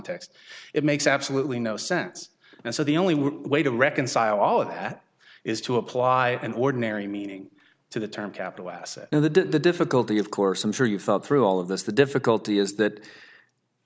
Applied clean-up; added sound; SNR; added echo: none; none; none; none.